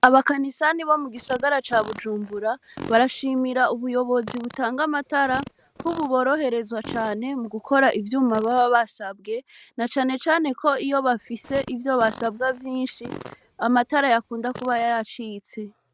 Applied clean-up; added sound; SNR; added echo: neural mask model RNNoise.